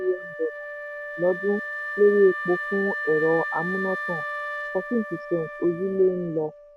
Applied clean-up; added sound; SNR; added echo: none; Wind instrument, woodwind instrument; 7 dB; none.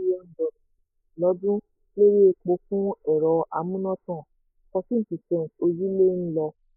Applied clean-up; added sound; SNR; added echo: neural mask model Resemble Enhance denoiser.